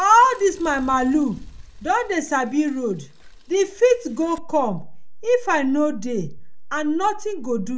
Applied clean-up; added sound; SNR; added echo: none; Mechanisms / Bicycle; 12 dB; none.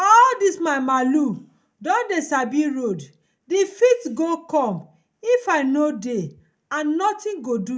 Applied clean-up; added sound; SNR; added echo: none; none; none; none.